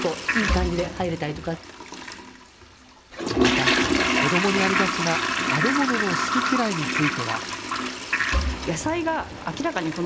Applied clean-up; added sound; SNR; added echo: none; Toilet flush; -3 dB; none.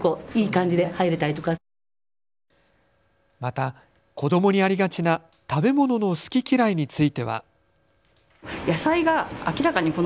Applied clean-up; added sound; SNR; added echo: none; none; none; none.